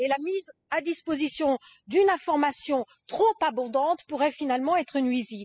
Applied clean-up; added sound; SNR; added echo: classical method spectral subtraction.